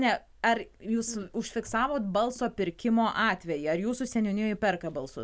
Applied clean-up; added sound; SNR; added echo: none; none; none; none.